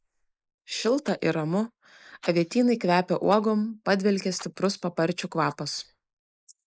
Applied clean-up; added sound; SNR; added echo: neural mask model Resemble Enhance denoiser.